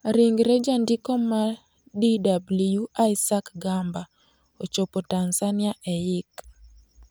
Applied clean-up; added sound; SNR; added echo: none; none; none; none.